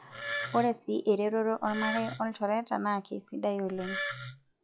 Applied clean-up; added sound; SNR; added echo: classical method log-MMSE.